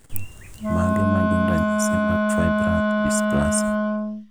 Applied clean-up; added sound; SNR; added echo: none; Wind instrument, woodwind instrument; -5 dB; none.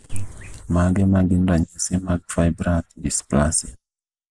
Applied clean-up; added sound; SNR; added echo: neural mask model Resemble Enhance denoiser.